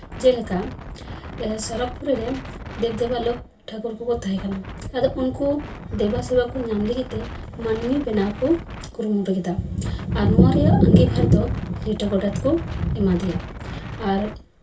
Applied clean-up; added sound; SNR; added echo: none; Wind; 13 dB; reverberation time 0.2 s.